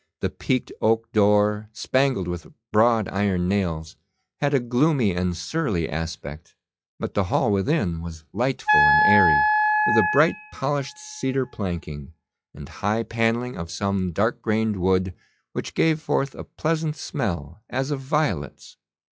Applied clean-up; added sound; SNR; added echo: classical method log-MMSE.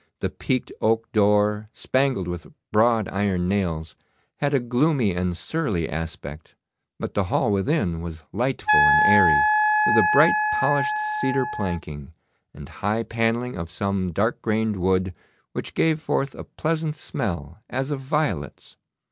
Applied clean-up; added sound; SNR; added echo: none; Wind instrument, woodwind instrument; -3 dB; none.